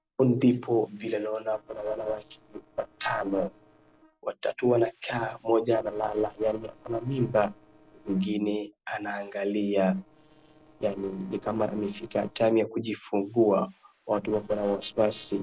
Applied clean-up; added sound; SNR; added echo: neural separator model SepFormer DNS4.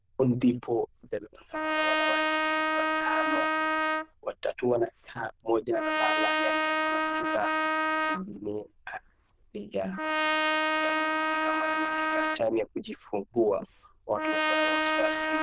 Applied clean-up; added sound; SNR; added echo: neural diffusion model UNIVERSE++.